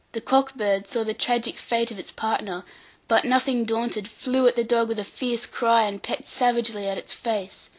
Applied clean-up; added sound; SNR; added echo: none; none; none; none.